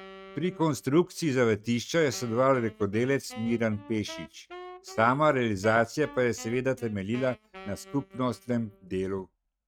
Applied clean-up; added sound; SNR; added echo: neural mask model RNNoise.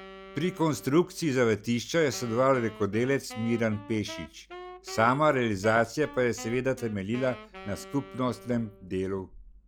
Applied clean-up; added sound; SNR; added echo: none; Wind instrument, woodwind instrument; 18 dB; none.